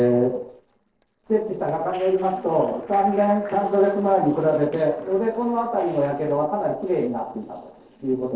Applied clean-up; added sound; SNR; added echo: neural separator model SepFormer DNS4.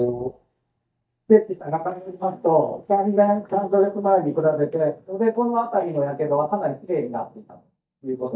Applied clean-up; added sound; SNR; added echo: neural mask model DeepFilterNet 3.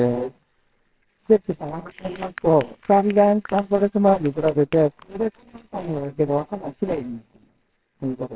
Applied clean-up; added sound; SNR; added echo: neural separator model SepFormer WHAMR!.